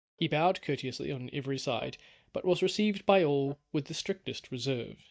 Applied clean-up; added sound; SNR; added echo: neural mask model DeepFilterNet 3.